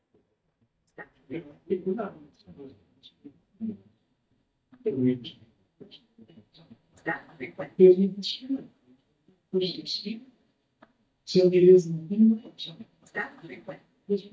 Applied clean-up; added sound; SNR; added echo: neural mask model DeepFilterNet 3.